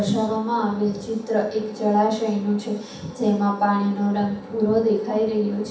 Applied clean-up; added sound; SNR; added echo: none; none; none; reverberation time 0.7 s.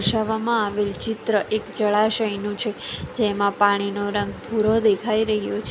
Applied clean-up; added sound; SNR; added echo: none; none; none; none.